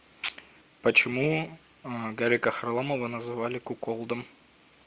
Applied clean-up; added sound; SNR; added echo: none; none; none; none.